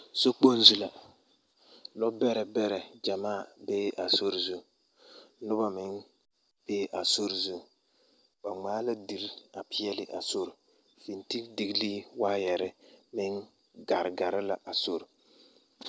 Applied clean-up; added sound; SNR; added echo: none; none; none; none.